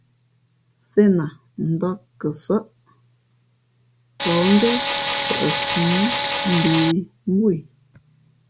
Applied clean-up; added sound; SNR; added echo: none; Tools; -2 dB; none.